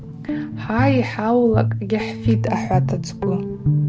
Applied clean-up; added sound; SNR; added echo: none; Guitar; 0 dB; none.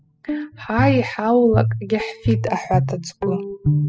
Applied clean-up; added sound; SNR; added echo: classical method spectral subtraction.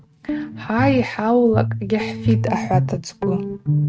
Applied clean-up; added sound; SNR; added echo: neural mask model RNNoise.